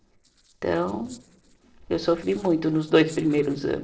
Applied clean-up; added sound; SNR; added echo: neural separator model SepFormer DNS4.